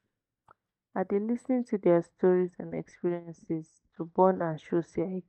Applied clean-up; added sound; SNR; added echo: neural mask model DeepFilterNet 3.